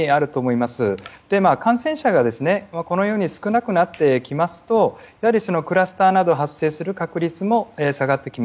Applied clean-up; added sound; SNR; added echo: none; none; none; none.